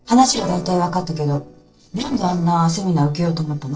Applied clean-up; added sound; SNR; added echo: neural separator model SepFormer DNS4.